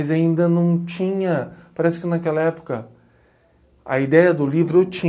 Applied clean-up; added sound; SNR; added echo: none; none; none; none.